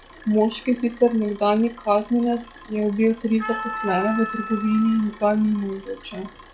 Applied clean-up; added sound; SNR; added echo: classical method log-MMSE.